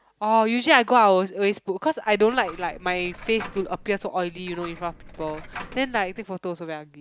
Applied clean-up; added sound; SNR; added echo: none; Coin (dropping); 17 dB; none.